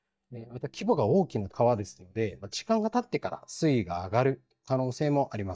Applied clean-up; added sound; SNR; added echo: neural mask model DeepFilterNet 3.